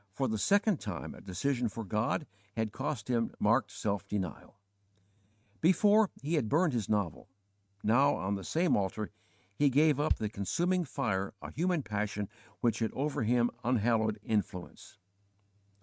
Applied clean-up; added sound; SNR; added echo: neural mask model RNNoise.